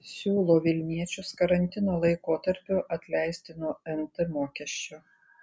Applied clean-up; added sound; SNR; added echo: none; none; none; none.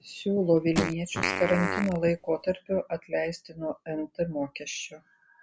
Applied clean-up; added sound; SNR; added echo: none; Fart; 4 dB; none.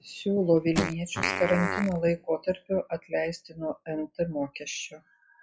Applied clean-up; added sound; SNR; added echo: classical method log-MMSE.